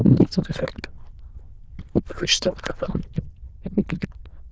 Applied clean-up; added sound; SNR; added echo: neural diffusion model UNIVERSE++.